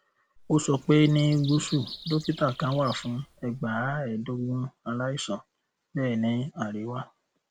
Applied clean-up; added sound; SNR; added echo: none; Bird vocalization, bird call, bird song; 17 dB; none.